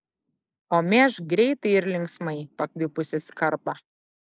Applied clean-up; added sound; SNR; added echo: neural mask model Resemble Enhance denoiser.